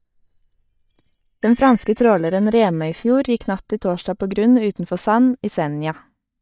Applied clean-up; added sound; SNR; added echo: neural mask model DeepFilterNet 3.